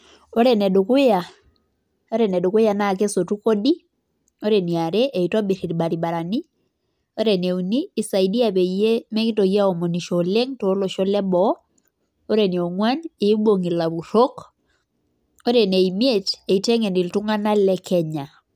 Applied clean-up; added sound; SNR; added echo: none; none; none; none.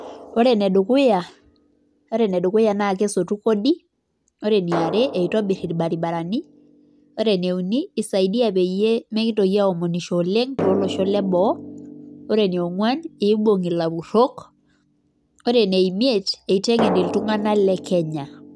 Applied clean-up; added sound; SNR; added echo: none; Drum; 13 dB; none.